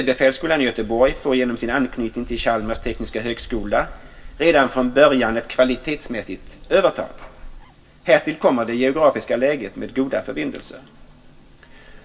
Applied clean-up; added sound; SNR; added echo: none; Gull, seagull; 17 dB; reverberation time 0.2 s.